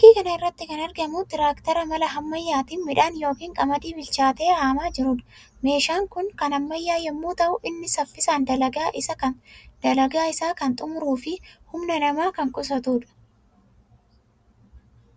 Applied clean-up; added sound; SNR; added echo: none; none; none; none.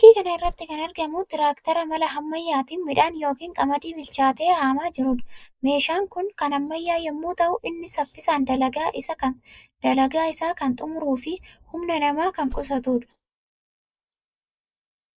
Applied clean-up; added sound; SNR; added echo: neural mask model Resemble Enhance denoiser.